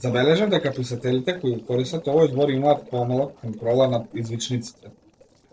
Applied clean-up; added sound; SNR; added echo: neural separator model SepFormer DNS4.